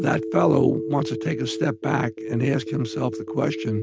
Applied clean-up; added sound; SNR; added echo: neural mask model RNNoise.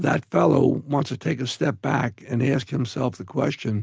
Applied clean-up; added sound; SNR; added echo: none; none; none; none.